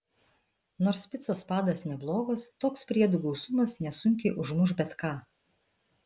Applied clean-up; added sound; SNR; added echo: none; none; none; none.